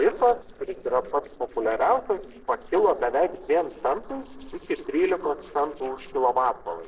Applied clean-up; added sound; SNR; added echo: neural separator model SepFormer DNS4.